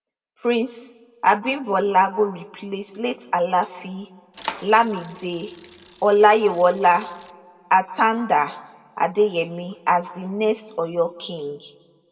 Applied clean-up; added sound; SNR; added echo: none; Bicycle; 18 dB; reverberation time 1.1 s.